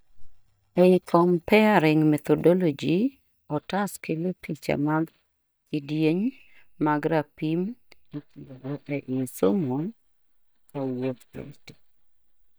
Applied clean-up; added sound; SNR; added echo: neural mask model DeepFilterNet 3.